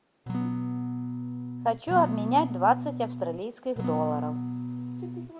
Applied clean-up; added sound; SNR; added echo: none; Acoustic guitar / Strum; 2 dB; none.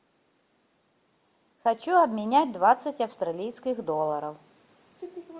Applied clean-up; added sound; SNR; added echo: none; none; none; none.